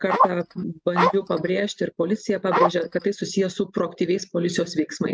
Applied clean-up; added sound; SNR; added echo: neural mask model RNNoise.